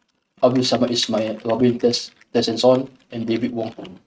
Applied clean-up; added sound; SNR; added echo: neural mask model RNNoise.